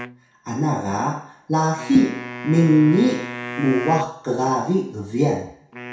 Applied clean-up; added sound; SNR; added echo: none; Wind instrument, woodwind instrument; 14 dB; reverberation time 0.6 s.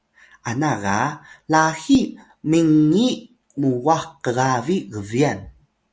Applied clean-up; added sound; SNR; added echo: none; none; none; none.